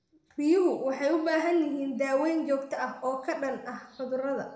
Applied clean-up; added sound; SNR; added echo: none; none; none; reverberation time 0.7 s.